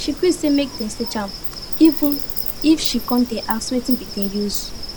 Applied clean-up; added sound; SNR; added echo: none; Insect; 7 dB; none.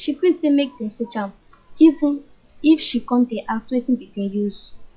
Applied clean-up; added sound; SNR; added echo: classical method log-MMSE.